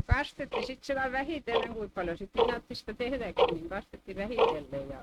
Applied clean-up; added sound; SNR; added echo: neural mask model RNNoise.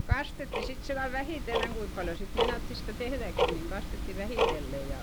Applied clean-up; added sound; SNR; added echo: none; Tick-tock; -5 dB; none.